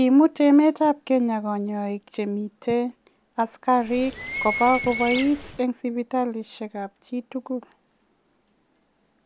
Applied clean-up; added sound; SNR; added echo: none; Bird; 7 dB; none.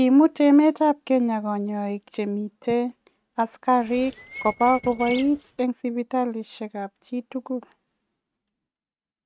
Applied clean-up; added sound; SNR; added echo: neural mask model RNNoise.